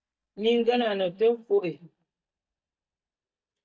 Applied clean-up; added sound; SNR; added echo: neural mask model DeepFilterNet 3.